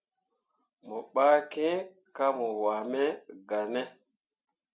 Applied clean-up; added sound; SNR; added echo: none; none; none; none.